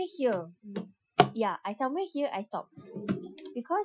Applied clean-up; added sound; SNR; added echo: classical method Wiener filter.